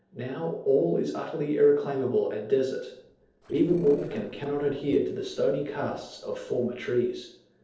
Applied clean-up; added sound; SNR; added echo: neural separator model SepFormer DNS4.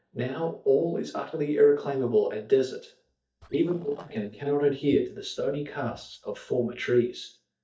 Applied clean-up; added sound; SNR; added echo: neural mask model DeepFilterNet 3.